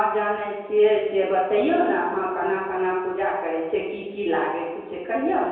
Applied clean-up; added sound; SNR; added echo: none; none; none; reverberation time 1.2 s.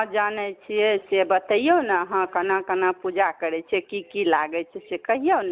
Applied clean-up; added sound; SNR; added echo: none; none; none; none.